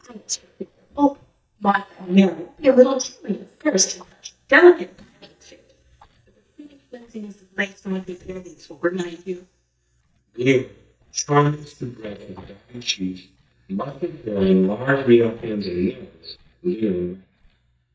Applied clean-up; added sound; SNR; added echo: neural mask model DeepFilterNet 3.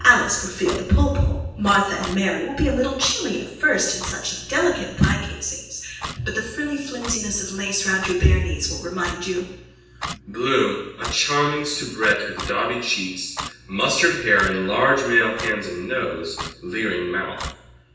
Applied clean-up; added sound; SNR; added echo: none; Clock; 15 dB; reverberation time 0.9 s.